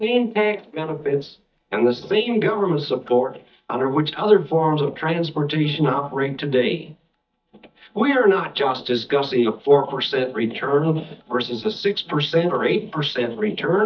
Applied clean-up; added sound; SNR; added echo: neural mask model DeepFilterNet 3.